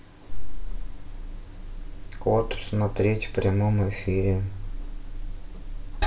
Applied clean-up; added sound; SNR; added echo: none; none; none; none.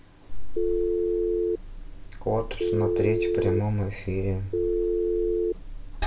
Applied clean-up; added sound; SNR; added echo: none; Telephone; -4 dB; none.